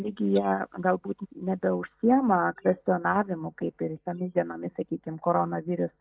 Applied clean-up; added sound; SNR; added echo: neural mask model DeepFilterNet 3.